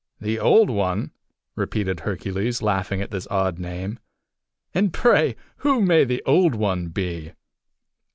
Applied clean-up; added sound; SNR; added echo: none; none; none; none.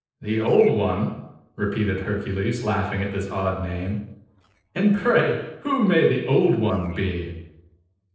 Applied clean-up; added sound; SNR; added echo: neural separator model SepFormer DNS4.